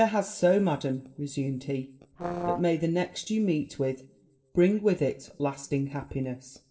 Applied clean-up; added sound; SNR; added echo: neural separator model SepFormer DNS4.